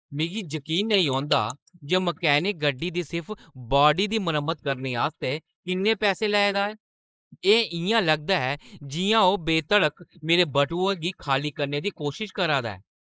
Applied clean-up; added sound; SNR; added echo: neural mask model Resemble Enhance denoiser.